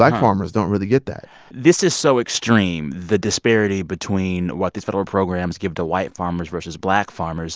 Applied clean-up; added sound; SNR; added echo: none; none; none; none.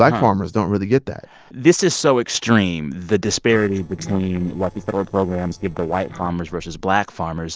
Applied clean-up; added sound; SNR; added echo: neural separator model SepFormer DNS4.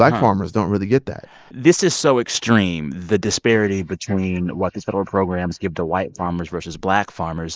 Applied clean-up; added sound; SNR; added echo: neural mask model Resemble Enhance denoiser.